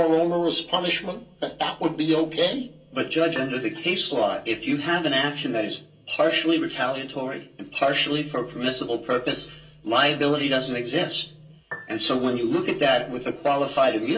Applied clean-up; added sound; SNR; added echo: none; Piano; 18 dB; reverberation time 0.2 s.